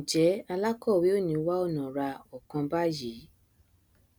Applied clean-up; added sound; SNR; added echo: none; none; none; none.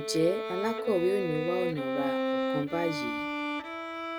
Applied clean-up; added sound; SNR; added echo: none; Bowed string instrument; 1 dB; none.